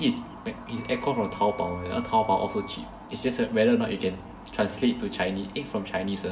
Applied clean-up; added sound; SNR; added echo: none; Wind instrument, woodwind instrument; 18 dB; reverberation time 1.7 s.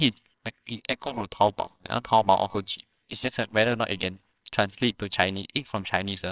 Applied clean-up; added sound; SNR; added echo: neural separator model SepFormer WHAMR!.